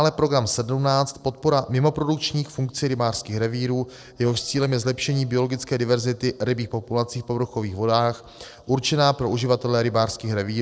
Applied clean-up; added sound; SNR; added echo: neural separator model SepFormer DNS4.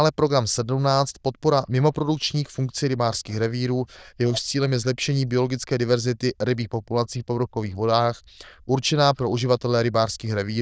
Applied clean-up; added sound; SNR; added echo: neural diffusion model UNIVERSE++.